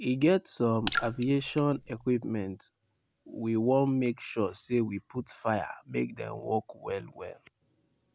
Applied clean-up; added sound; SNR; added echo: none; Raindrop / Splash, splatter; 4 dB; none.